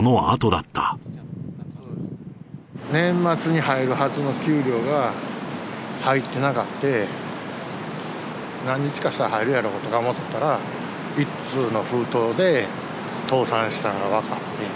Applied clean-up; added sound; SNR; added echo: none; none; none; none.